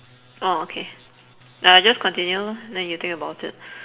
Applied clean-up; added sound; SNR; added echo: none; none; none; reverberation time 1.9 s.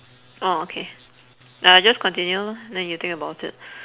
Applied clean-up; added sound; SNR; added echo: none; none; none; none.